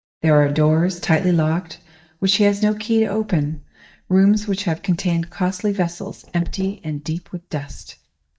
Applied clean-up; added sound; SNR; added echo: neural mask model DeepFilterNet 3.